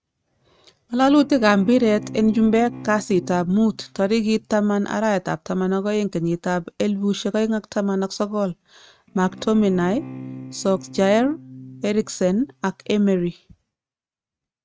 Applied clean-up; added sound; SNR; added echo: neural mask model RNNoise.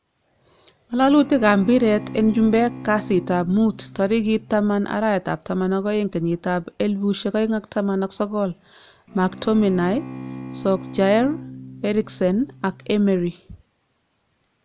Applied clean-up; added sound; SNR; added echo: none; Bowed string instrument; 14 dB; none.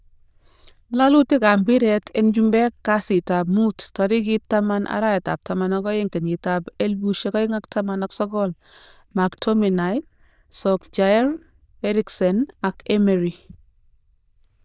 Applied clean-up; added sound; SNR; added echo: neural diffusion model UNIVERSE++.